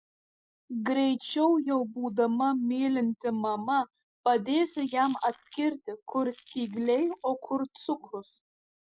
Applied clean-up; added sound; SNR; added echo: neural mask model Resemble Enhance denoiser.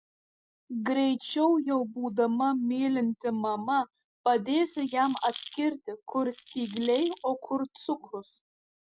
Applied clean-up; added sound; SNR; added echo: none; Rattle; 16 dB; none.